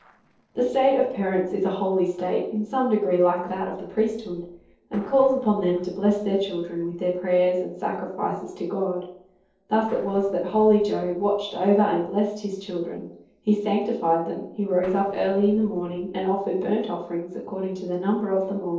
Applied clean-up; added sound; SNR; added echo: neural separator model SepFormer DNS4.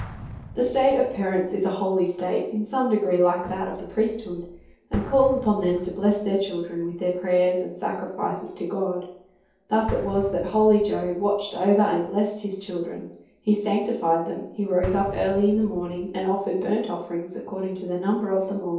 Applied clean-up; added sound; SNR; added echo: none; Explosion; 18 dB; reverberation time 0.7 s.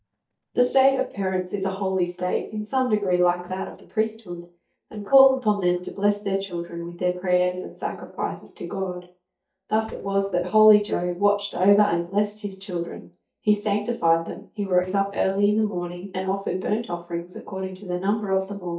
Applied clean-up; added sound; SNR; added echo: neural mask model DeepFilterNet 3.